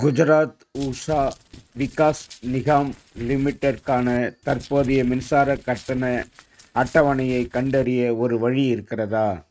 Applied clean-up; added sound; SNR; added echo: neural mask model RNNoise.